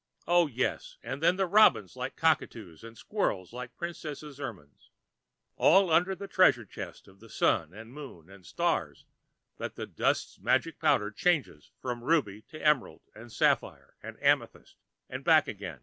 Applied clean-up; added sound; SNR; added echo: none; none; none; none.